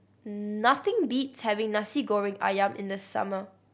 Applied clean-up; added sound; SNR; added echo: none; none; none; none.